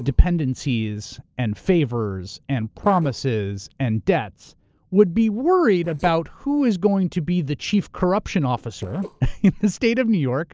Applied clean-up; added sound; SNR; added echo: neural separator model SepFormer DNS4.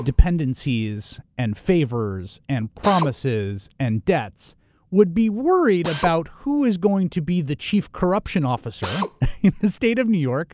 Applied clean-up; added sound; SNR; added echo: none; Drill; 15 dB; none.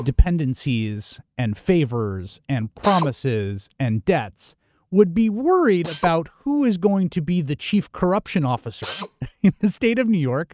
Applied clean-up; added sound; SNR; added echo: neural mask model RNNoise.